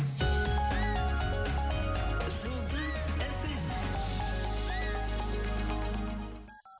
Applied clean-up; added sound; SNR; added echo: none; Animal; 18 dB; none.